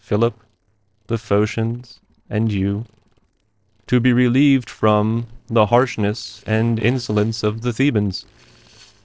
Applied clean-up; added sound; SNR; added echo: neural separator model SepFormer DNS4.